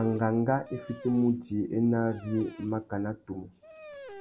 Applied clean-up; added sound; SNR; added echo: none; Dog; 19 dB; none.